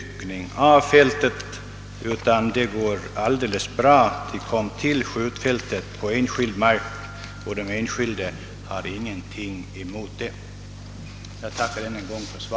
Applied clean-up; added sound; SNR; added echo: none; none; none; none.